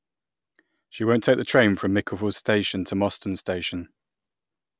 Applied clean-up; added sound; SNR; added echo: none; none; none; none.